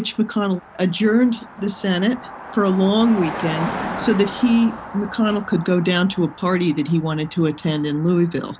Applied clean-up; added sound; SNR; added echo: none; Car passing by; 13 dB; none.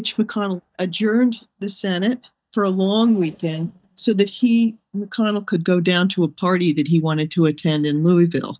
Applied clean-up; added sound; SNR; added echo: neural mask model DeepFilterNet 3.